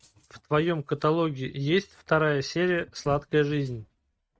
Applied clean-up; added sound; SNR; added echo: neural mask model RNNoise.